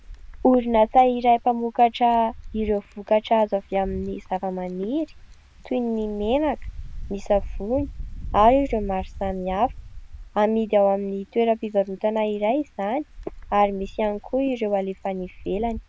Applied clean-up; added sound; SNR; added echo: none; Wind; 14 dB; none.